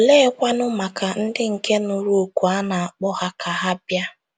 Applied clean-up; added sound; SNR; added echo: none; none; none; none.